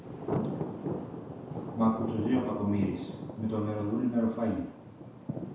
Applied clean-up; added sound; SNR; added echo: none; Thunder; 5 dB; reverberation time 0.7 s.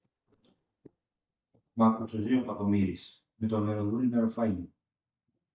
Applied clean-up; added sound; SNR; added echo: neural mask model DeepFilterNet 3.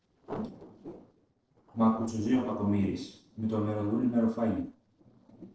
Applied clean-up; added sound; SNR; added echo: neural separator model SepFormer DNS4.